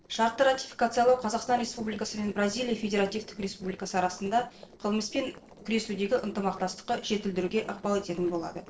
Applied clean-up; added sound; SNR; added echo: neural separator model SepFormer DNS4.